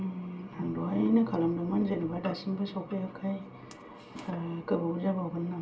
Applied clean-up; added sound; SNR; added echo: none; none; none; reverberation time 0.2 s.